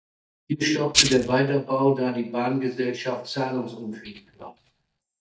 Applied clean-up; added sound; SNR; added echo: neural mask model DeepFilterNet 3.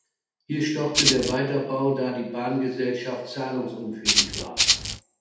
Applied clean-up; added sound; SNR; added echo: none; Rattle (instrument); -4 dB; reverberation time 0.8 s.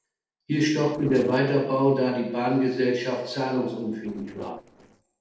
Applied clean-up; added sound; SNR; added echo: neural separator model SepFormer DNS4.